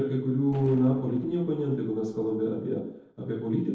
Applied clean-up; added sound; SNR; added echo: neural separator model SepFormer DNS4.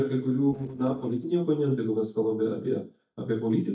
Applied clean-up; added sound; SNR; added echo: neural mask model DeepFilterNet 3.